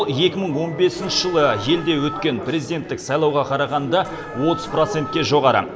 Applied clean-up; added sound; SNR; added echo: none; Alarm; 12 dB; none.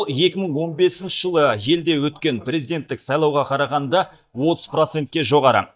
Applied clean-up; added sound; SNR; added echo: neural mask model DeepFilterNet 3.